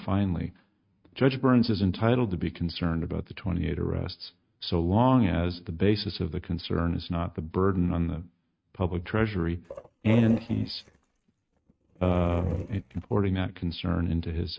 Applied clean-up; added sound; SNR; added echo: neural mask model RNNoise.